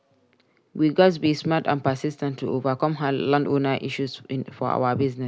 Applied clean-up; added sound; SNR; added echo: none; none; none; none.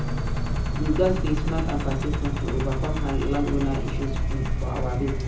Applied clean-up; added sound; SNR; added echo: none; Engine; -3 dB; reverberation time 0.6 s.